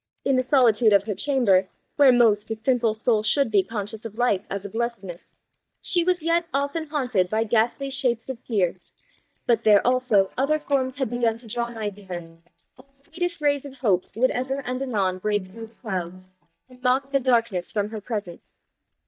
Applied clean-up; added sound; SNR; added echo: neural mask model DeepFilterNet 3.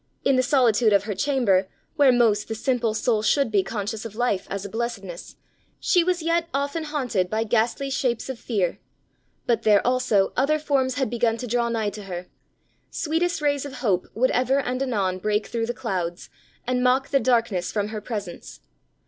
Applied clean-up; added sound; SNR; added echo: none; none; none; none.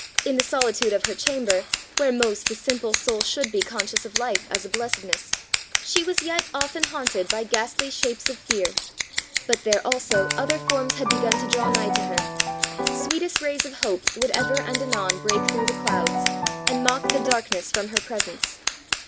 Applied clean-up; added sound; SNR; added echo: none; Piano + Scissors; -1 dB; none.